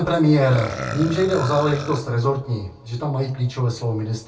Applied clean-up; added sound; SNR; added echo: none; Burping, eructation; 11 dB; reverberation time 0.2 s.